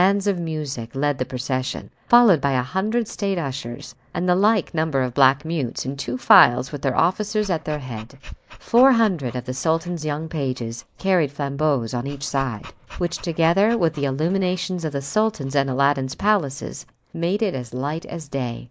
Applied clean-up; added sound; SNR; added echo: neural mask model Resemble Enhance denoiser.